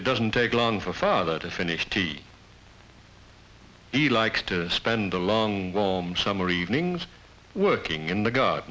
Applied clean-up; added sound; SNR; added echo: none; none; none; none.